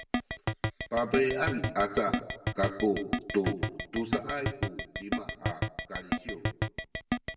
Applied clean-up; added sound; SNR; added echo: none; Keyboard (musical); 0 dB; reverberation time 0.9 s.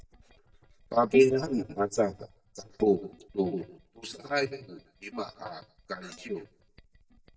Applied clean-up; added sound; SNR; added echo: neural mask model DeepFilterNet 3.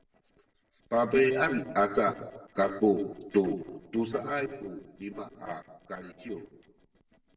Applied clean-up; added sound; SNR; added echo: neural separator model SepFormer DNS4.